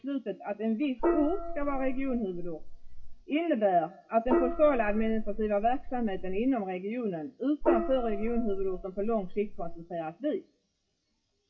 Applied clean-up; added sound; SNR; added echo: classical method WPE with log-MMSE.